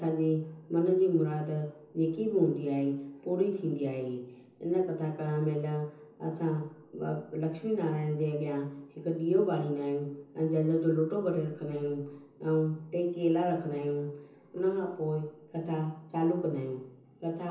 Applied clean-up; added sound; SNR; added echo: none; none; none; reverberation time 0.6 s.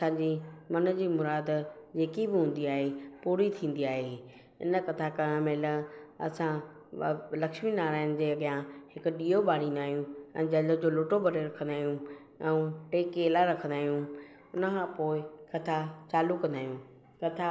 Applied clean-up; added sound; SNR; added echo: none; none; none; none.